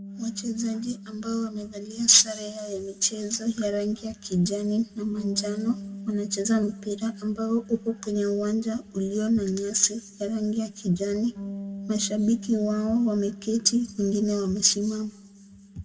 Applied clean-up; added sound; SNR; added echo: none; Bass guitar; 15 dB; reverberation time 1.2 s.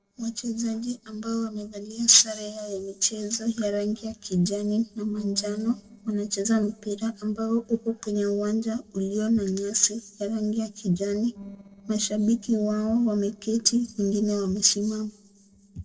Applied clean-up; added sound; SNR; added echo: neural separator model SepFormer DNS4.